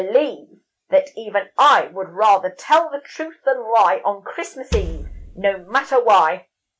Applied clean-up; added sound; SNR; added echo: none; Wood; 9 dB; none.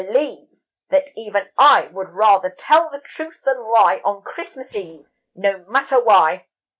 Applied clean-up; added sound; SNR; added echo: neural mask model DeepFilterNet 3.